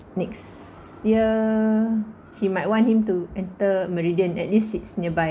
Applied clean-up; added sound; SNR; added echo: none; none; none; none.